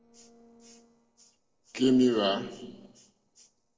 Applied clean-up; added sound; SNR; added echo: neural separator model SepFormer DNS4.